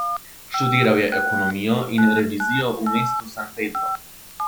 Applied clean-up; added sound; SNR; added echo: none; Telephone; 3 dB; none.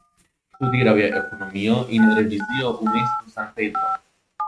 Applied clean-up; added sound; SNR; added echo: neural mask model RNNoise.